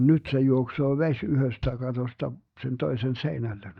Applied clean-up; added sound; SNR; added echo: neural mask model DeepFilterNet 3.